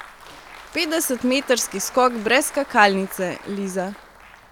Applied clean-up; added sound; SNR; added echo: none; Applause; 18 dB; none.